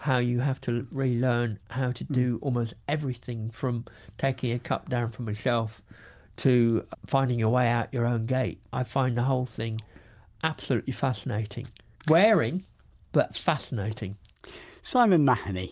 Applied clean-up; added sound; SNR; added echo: none; none; none; none.